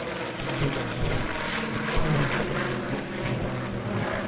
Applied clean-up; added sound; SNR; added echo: none; Aircraft; 0 dB; reverberation time 1.8 s.